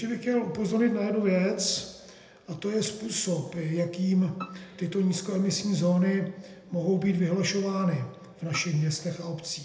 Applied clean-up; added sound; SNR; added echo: none; Bowed string instrument; 19 dB; reverberation time 0.7 s.